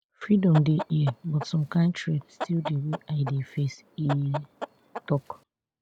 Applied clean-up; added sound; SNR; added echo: none; Chicken, rooster; 12 dB; none.